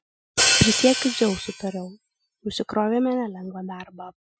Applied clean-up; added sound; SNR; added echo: classical method Wiener filter.